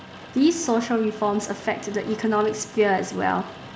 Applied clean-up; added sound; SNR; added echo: none; Rain; 17 dB; none.